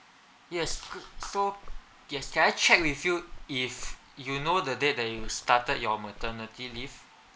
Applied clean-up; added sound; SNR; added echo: none; Walk, footsteps; 11 dB; none.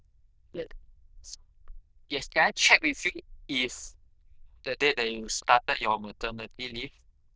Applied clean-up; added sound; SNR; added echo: neural diffusion model UNIVERSE++.